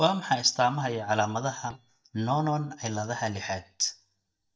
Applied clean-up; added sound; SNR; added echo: neural mask model DeepFilterNet 3.